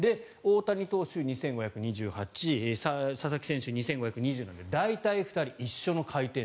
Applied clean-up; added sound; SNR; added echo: none; none; none; none.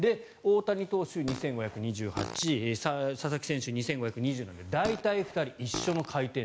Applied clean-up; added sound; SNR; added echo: none; Fart; 12 dB; none.